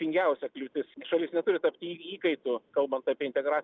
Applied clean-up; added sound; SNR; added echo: none; none; none; none.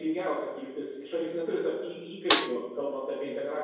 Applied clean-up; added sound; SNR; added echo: none; Snare drum; -4 dB; reverberation time 1.0 s.